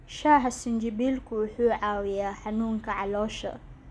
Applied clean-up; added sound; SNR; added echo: none; none; none; none.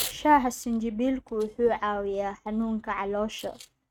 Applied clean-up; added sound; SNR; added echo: neural mask model RNNoise.